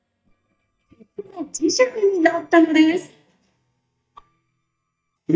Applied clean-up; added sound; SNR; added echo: neural mask model DeepFilterNet 3.